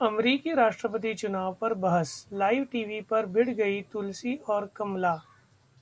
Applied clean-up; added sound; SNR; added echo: none; none; none; none.